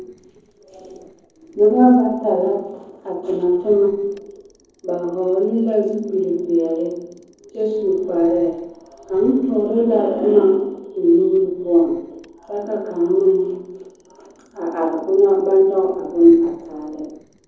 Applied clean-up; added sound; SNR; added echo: neural separator model SepFormer DNS4.